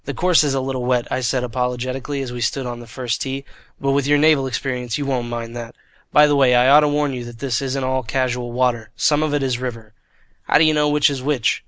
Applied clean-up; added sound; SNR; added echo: none; none; none; none.